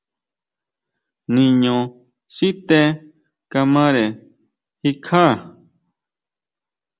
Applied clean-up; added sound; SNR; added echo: none; none; none; none.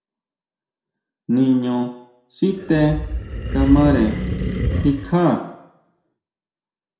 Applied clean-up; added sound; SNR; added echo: none; Animal; 2 dB; reverberation time 0.6 s.